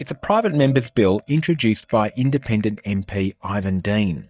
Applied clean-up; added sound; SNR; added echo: neural mask model DeepFilterNet 3.